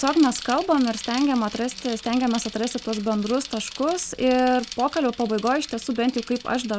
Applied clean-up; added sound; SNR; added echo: none; Bicycle; 15 dB; none.